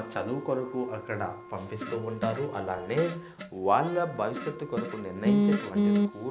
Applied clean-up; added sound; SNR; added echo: none; Wind instrument, woodwind instrument + Fart; 13 dB; none.